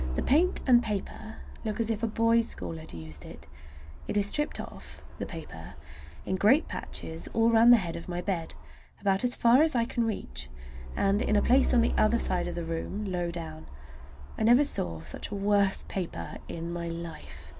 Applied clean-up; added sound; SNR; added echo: none; Truck; 7 dB; none.